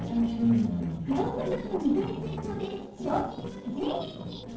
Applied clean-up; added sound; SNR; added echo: neural separator model SepFormer DNS4.